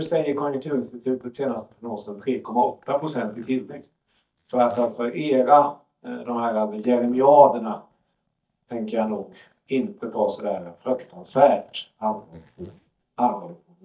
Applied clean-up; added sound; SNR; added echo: neural mask model DeepFilterNet 3.